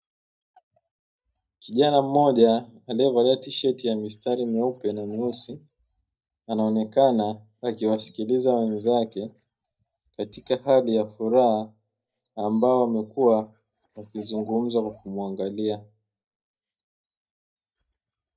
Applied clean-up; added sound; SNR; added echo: neural mask model DeepFilterNet 3.